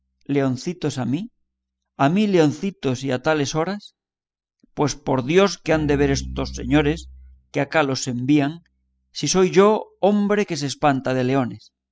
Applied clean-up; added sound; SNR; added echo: classical method spectral subtraction.